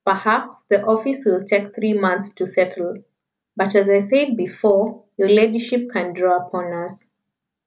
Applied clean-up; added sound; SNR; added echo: none; none; none; none.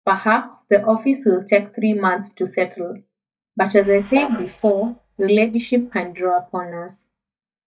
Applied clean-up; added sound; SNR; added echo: neural mask model DeepFilterNet 3.